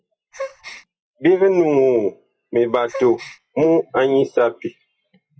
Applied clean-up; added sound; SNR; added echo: classical method log-MMSE.